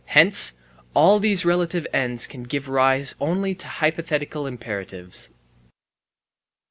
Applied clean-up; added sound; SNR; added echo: none; none; none; none.